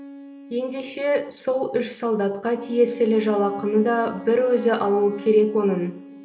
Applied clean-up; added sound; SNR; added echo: none; Wind instrument, woodwind instrument; 17 dB; reverberation time 1.3 s.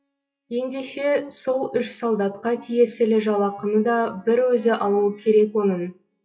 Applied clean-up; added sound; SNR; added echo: classical method WPE with log-MMSE.